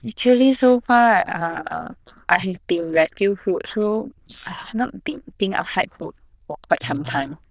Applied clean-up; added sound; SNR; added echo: neural diffusion model UNIVERSE++.